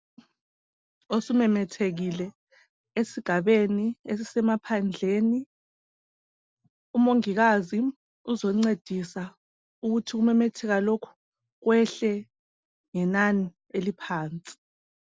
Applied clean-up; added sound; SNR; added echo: none; none; none; none.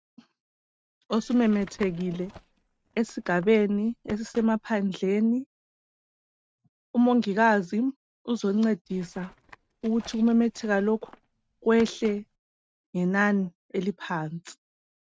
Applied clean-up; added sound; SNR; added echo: neural mask model RNNoise.